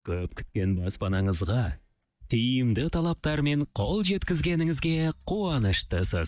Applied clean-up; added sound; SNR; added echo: neural mask model DeepFilterNet 3.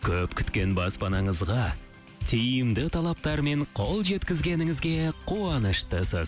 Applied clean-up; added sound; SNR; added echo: none; none; none; none.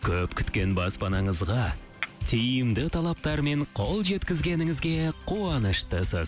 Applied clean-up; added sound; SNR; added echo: none; Chink, clink; 18 dB; none.